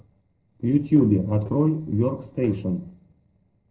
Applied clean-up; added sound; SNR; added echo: neural separator model SepFormer DNS4.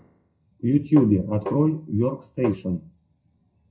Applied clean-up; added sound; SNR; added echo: classical method WPE with log-MMSE.